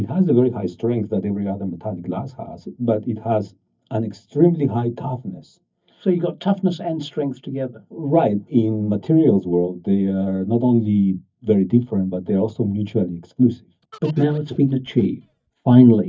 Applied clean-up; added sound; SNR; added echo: neural mask model DeepFilterNet 3.